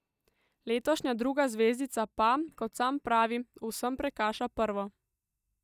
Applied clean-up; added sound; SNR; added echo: neural mask model DeepFilterNet 3.